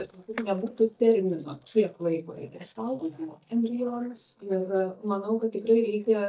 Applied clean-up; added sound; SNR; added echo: neural mask model DeepFilterNet 3.